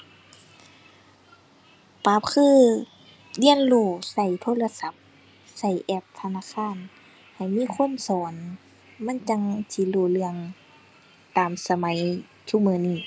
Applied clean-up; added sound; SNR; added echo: none; none; none; none.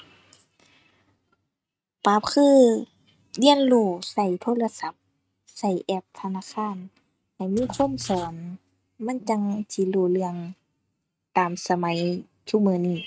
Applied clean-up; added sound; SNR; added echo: neural mask model RNNoise.